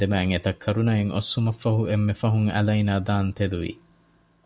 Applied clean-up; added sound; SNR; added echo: none; none; none; none.